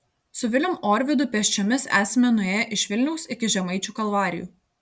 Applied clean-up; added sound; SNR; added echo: none; none; none; none.